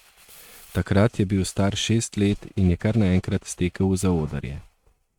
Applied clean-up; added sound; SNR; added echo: neural mask model RNNoise.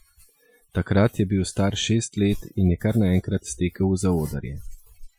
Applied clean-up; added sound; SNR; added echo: classical method Wiener filter.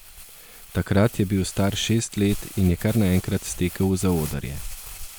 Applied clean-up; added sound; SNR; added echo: none; Crumpling, crinkling; 14 dB; none.